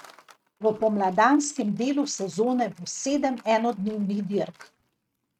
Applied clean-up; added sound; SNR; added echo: neural mask model RNNoise.